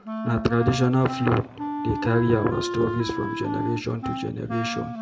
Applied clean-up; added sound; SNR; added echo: none; Wind instrument, woodwind instrument; 6 dB; reverberation time 1.1 s.